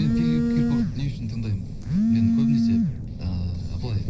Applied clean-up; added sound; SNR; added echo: none; Telephone; -5 dB; reverberation time 0.4 s.